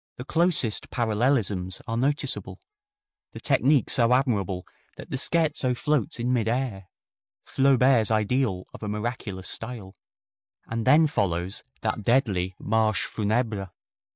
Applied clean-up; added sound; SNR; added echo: neural mask model DeepFilterNet 3.